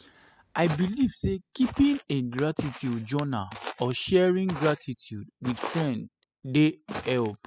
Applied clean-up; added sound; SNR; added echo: classical method spectral subtraction.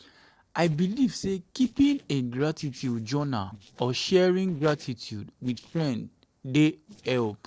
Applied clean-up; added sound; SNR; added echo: neural separator model SepFormer DNS4.